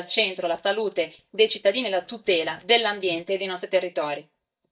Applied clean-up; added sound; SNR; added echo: neural mask model DeepFilterNet 3.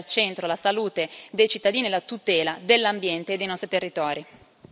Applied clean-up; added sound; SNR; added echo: none; none; none; none.